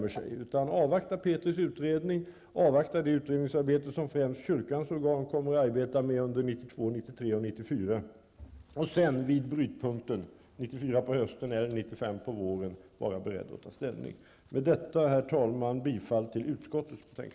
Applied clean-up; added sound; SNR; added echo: none; none; none; none.